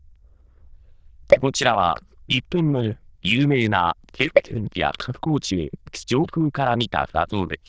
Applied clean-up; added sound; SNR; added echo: neural diffusion model UNIVERSE++.